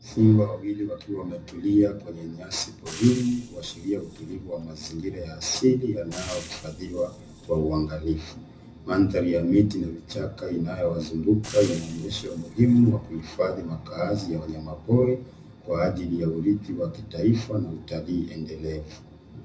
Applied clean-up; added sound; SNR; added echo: none; Frying (food); 18 dB; reverberation time 0.4 s.